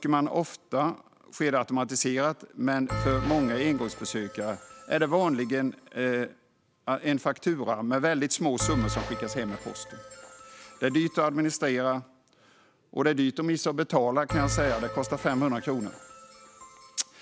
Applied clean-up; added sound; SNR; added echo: none; Bell; 11 dB; none.